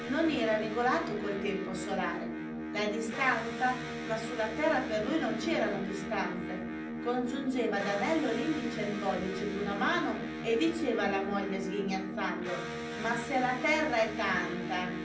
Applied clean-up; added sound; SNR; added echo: none; Electric guitar; 5 dB; reverberation time 0.6 s.